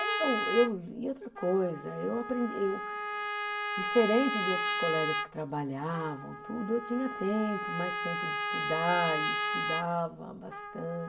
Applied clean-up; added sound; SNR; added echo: none; Trumpet; 2 dB; reverberation time 0.4 s.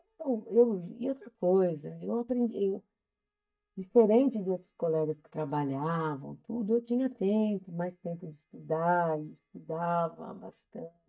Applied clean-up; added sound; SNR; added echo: neural mask model DeepFilterNet 3.